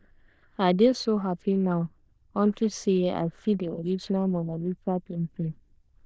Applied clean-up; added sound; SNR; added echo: neural diffusion model UNIVERSE++.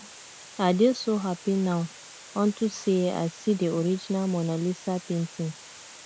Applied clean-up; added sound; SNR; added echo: none; Water; 19 dB; none.